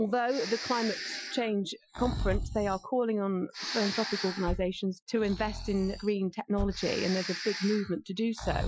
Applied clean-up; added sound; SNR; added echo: classical method Wiener filter.